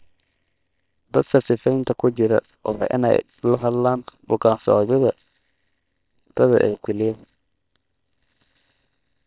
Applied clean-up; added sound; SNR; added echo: neural separator model SepFormer WHAM!.